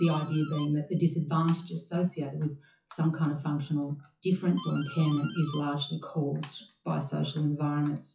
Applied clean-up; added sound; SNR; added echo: classical method WPE with log-MMSE.